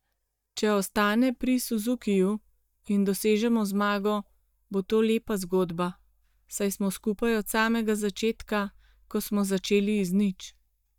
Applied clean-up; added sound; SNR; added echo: neural mask model DeepFilterNet 3.